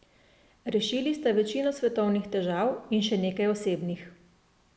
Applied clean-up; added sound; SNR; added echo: none; none; none; none.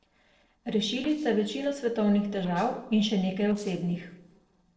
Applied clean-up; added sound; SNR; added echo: neural separator model SepFormer DNS4.